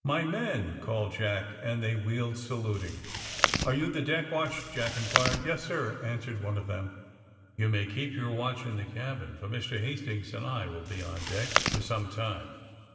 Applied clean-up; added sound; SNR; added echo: none; Chewing, mastication; 0 dB; reverberation time 2.5 s.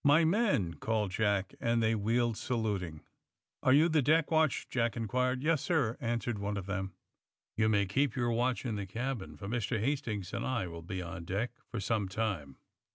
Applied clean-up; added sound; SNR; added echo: none; none; none; none.